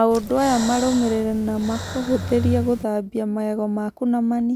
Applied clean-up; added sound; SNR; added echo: none; Breathing; 8 dB; none.